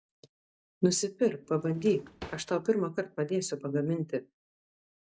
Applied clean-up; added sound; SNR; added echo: none; Drawer open or close; 17 dB; none.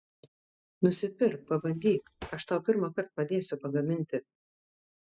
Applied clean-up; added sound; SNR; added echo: classical method spectral subtraction.